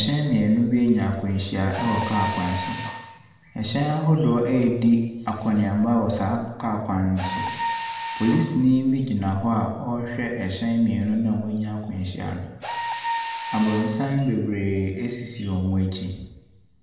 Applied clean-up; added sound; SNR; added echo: none; Mechanisms; 12 dB; reverberation time 1.0 s.